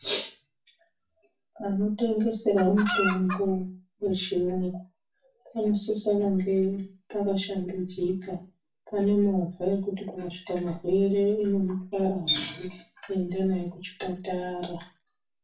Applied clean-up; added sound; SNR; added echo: none; Chicken, rooster; 4 dB; reverberation time 0.3 s.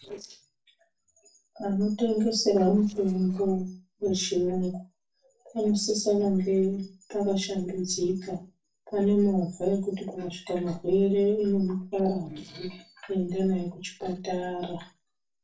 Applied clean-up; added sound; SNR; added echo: neural separator model SepFormer DNS4.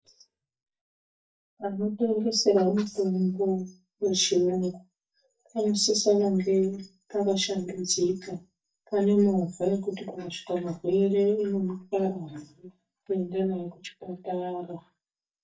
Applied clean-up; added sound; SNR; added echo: neural mask model DeepFilterNet 3.